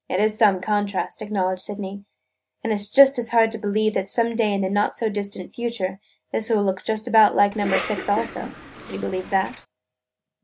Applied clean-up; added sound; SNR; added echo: none; Cough; 9 dB; none.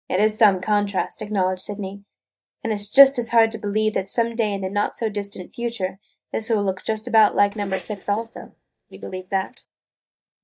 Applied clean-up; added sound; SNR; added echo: neural mask model DeepFilterNet 3.